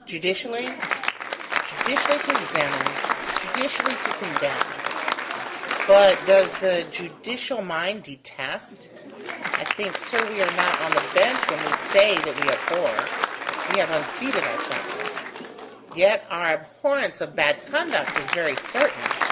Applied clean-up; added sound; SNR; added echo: none; Applause; 3 dB; none.